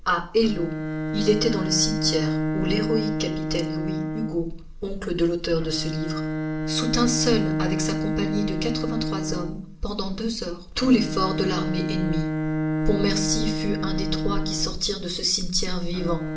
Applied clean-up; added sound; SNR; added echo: none; Bowed string instrument; 3 dB; reverberation time 0.4 s.